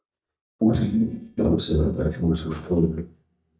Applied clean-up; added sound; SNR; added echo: neural mask model DeepFilterNet 3.